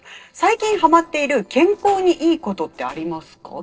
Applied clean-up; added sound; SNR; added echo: neural separator model SepFormer DNS4.